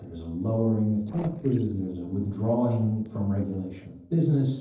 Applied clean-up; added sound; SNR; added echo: neural separator model SepFormer DNS4.